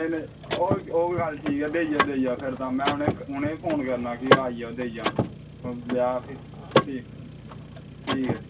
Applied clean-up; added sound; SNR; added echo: none; Mechanisms / Car; 0 dB; reverberation time 0.2 s.